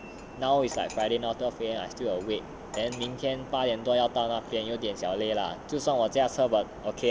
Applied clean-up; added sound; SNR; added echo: none; Cutlery, silverware; 19 dB; none.